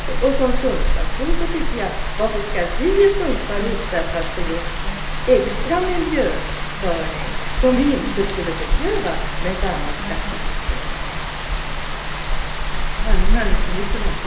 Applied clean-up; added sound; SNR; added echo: none; Rain; -3 dB; reverberation time 1.4 s.